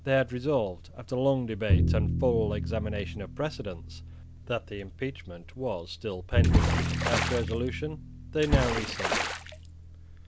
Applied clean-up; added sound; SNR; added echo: none; Water / Splash, splatter + Bowed string instrument; -1 dB; none.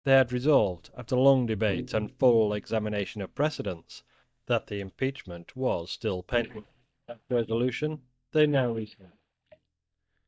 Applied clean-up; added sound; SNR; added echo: neural mask model DeepFilterNet 3.